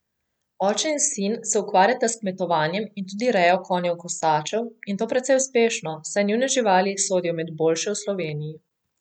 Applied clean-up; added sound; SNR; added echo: none; none; none; none.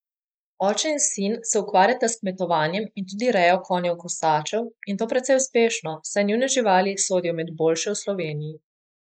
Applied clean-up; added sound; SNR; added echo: neural mask model Resemble Enhance denoiser.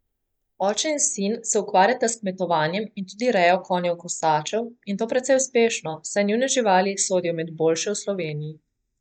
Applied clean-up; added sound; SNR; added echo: neural mask model DeepFilterNet 3.